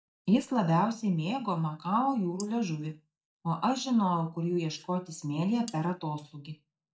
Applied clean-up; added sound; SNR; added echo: neural mask model DeepFilterNet 3.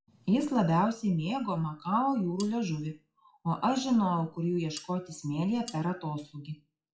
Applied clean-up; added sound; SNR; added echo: classical method WPE with log-MMSE.